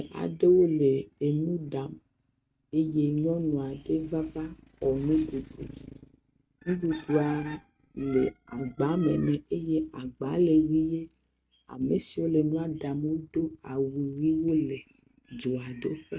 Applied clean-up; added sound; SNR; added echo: neural mask model RNNoise.